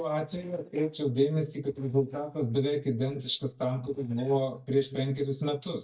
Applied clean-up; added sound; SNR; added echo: neural mask model DeepFilterNet 3.